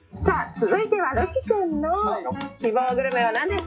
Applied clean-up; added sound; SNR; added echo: classical method WPE with log-MMSE.